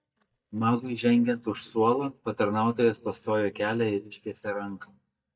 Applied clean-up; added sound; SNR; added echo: neural mask model DeepFilterNet 3.